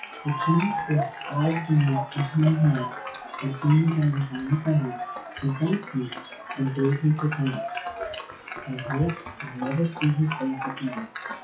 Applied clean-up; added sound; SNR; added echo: classical method WPE with log-MMSE.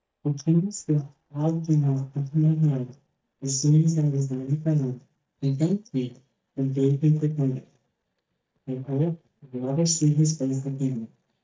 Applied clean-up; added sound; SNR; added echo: neural mask model DeepFilterNet 3.